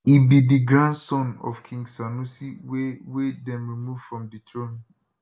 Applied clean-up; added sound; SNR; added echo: none; none; none; none.